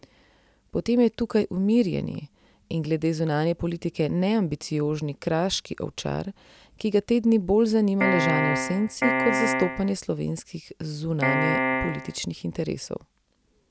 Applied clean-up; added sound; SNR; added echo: none; Piano; -1 dB; none.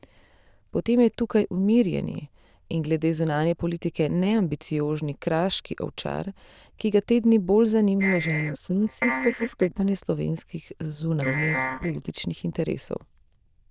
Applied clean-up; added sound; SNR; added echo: neural diffusion model UNIVERSE++.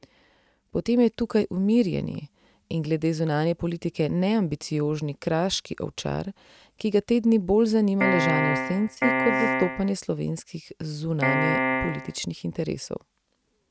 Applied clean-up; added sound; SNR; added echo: neural mask model RNNoise.